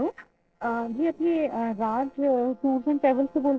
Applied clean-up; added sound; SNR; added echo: neural separator model SepFormer DNS4.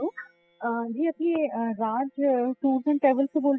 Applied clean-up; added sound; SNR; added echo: classical method spectral subtraction.